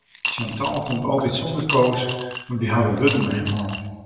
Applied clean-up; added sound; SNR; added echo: none; Coin (dropping) / Glass; 6 dB; reverberation time 1.2 s.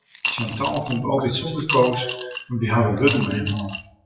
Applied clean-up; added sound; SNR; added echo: classical method WPE with log-MMSE.